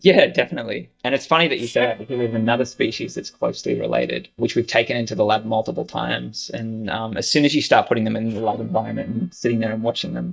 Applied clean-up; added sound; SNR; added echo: neural mask model DeepFilterNet 3.